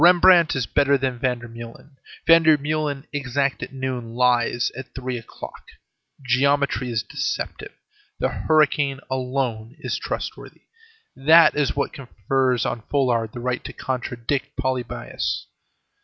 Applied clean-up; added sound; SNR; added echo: none; none; none; none.